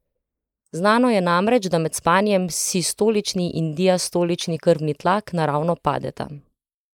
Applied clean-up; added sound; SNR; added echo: neural mask model Resemble Enhance denoiser.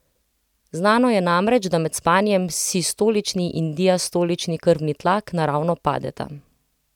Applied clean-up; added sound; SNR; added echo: none; none; none; none.